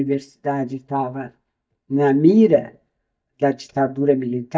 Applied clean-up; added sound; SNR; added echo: neural mask model DeepFilterNet 3.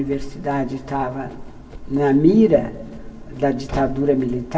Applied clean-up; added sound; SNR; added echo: none; Run; 15 dB; reverberation time 1.7 s.